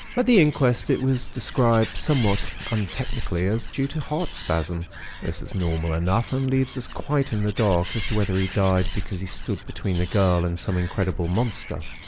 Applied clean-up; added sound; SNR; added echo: none; Animal; 8 dB; none.